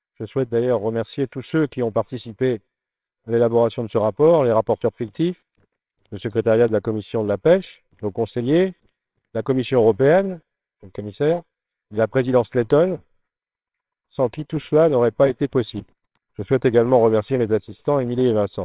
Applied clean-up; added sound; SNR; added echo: neural separator model SepFormer WHAMR!.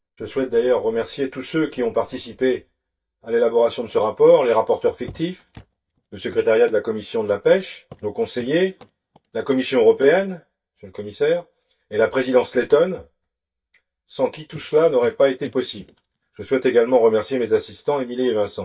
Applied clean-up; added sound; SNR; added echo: neural mask model DeepFilterNet 3.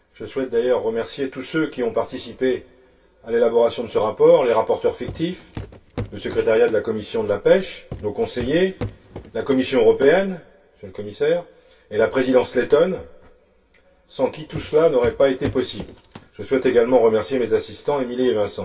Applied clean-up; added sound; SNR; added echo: none; Walk, footsteps; 14 dB; reverberation time 0.2 s.